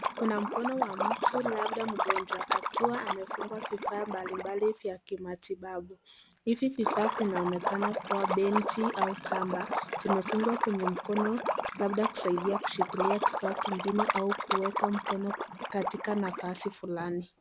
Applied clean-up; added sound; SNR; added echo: none; Liquid; 1 dB; none.